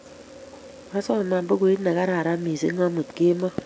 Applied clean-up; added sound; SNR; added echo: none; none; none; none.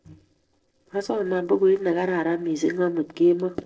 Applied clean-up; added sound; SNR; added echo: neural separator model SepFormer DNS4.